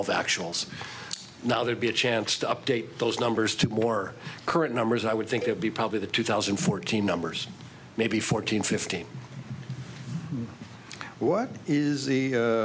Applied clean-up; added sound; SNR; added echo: none; Cowbell; 15 dB; none.